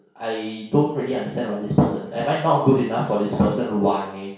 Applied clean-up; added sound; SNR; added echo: none; none; none; reverberation time 0.6 s.